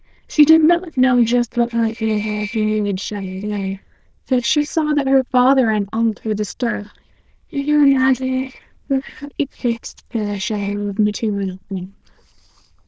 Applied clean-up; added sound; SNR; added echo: neural diffusion model UNIVERSE++.